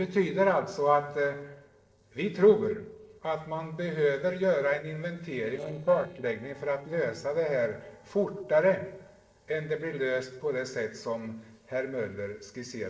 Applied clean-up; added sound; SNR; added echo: neural separator model SepFormer DNS4.